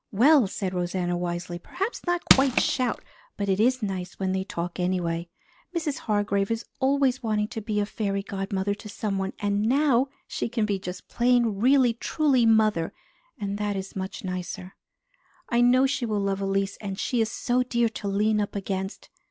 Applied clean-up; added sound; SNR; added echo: none; Crushing; 0 dB; none.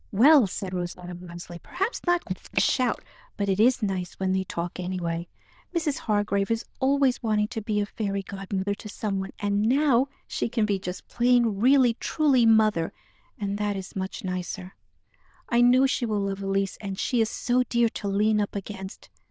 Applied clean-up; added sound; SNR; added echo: neural diffusion model UNIVERSE++.